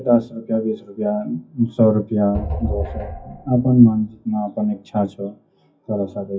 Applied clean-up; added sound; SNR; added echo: classical method WPE with log-MMSE.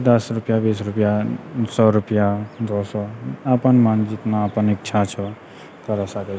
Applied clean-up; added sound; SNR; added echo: none; none; none; none.